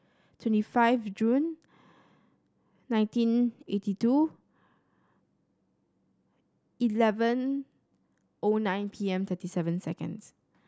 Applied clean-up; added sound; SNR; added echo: none; none; none; none.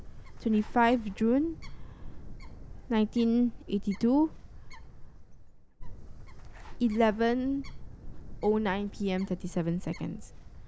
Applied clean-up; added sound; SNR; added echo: none; Bird; 11 dB; none.